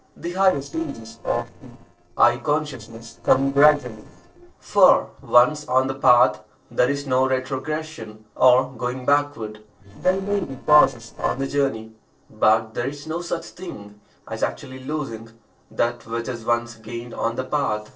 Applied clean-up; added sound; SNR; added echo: neural separator model SepFormer DNS4.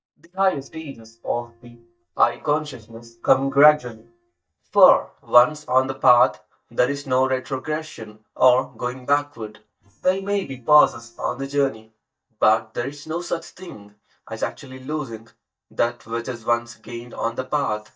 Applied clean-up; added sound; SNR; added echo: neural mask model DeepFilterNet 3.